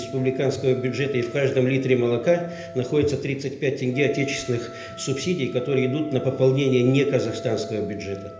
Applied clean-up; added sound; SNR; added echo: none; Wind instrument, woodwind instrument; 18 dB; reverberation time 0.8 s.